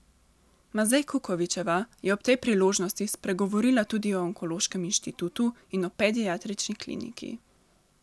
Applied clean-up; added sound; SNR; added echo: none; none; none; none.